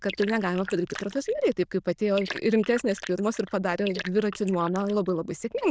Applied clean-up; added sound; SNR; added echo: neural diffusion model UNIVERSE++.